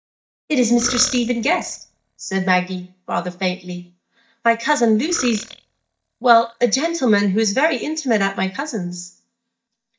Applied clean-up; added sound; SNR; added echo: neural mask model DeepFilterNet 3.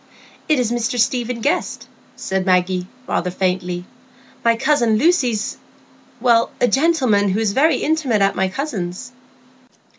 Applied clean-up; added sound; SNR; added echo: none; none; none; none.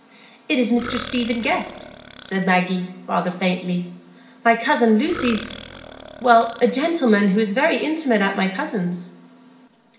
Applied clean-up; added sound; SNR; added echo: none; Burping, eructation; 15 dB; reverberation time 0.8 s.